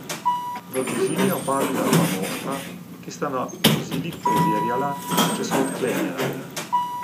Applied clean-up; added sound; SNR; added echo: none; Sliding door; -5 dB; none.